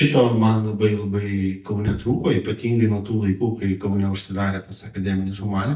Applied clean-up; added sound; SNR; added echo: neural mask model DeepFilterNet 3.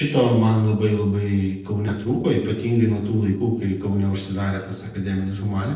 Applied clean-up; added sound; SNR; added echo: neural separator model SepFormer DNS4.